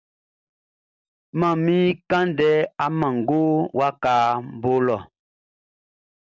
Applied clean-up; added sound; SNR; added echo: none; none; none; none.